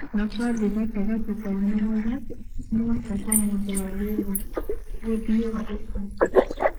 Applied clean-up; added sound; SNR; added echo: neural mask model Resemble Enhance denoiser.